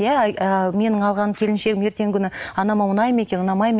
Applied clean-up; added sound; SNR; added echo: none; none; none; none.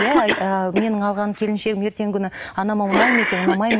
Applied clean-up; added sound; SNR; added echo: none; Cough; 3 dB; none.